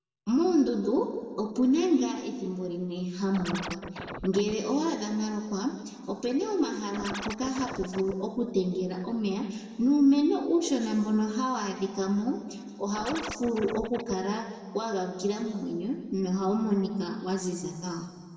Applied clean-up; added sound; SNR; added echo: none; Scratching (performance technique); 10 dB; reverberation time 1.5 s.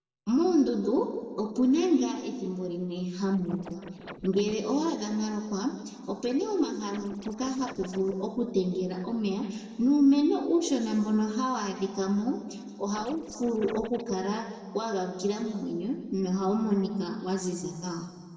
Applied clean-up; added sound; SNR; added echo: neural separator model SepFormer DNS4.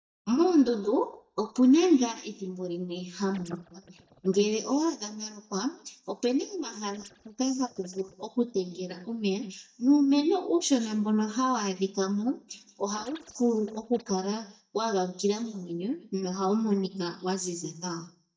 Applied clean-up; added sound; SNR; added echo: neural mask model DeepFilterNet 3.